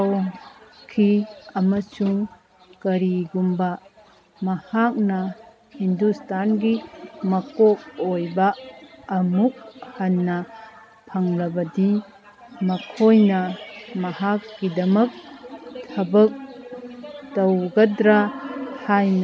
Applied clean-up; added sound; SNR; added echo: none; none; none; none.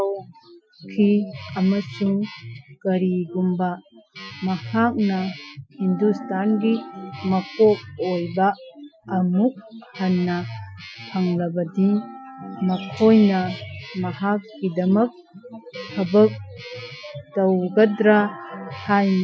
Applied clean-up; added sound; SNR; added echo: classical method Wiener filter.